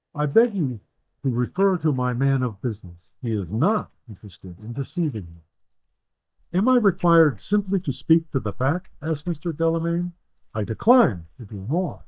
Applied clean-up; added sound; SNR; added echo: neural mask model DeepFilterNet 3.